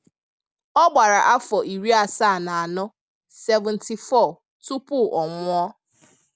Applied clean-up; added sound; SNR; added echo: none; none; none; none.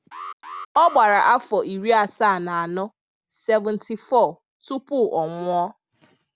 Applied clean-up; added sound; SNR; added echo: none; Alarm; 15 dB; none.